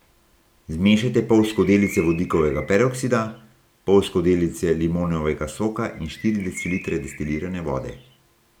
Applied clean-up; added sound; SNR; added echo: none; Bird; 18 dB; none.